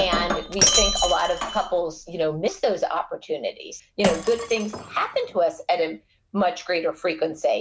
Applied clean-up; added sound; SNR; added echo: none; Shatter; 4 dB; none.